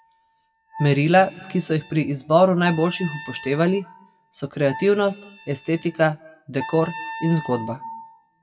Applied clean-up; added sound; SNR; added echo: classical method WPE with log-MMSE.